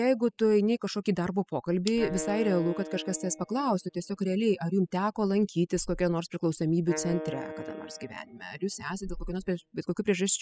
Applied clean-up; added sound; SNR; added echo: classical method spectral subtraction.